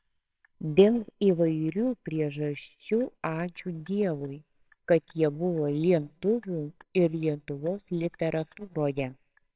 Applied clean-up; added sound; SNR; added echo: neural separator model SepFormer WHAMR!.